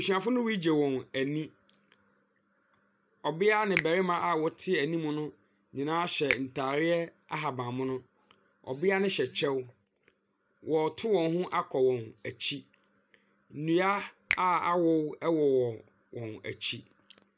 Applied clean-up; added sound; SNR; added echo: none; Finger snapping; 11 dB; none.